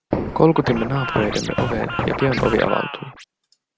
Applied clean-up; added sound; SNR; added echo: none; Scratching (performance technique) + Walk, footsteps; 4 dB; none.